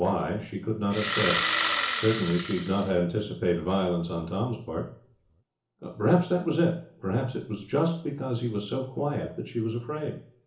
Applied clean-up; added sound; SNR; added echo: none; Engine starting; 1 dB; reverberation time 0.7 s.